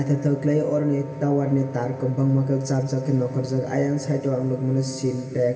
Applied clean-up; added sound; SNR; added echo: none; Wind instrument, woodwind instrument; 17 dB; reverberation time 2.8 s.